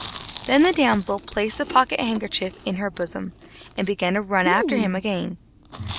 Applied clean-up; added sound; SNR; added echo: none; Chewing, mastication; 10 dB; none.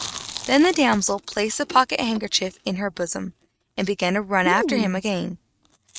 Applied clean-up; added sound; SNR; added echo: neural mask model RNNoise.